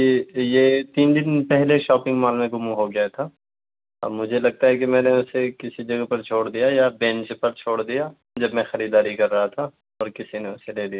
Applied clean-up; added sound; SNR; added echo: none; none; none; none.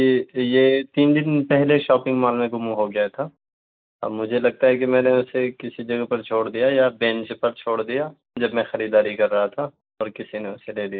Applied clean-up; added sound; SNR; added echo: neural mask model Resemble Enhance denoiser.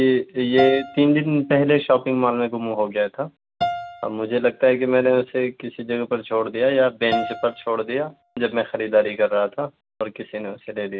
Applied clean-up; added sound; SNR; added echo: none; Piano; 12 dB; none.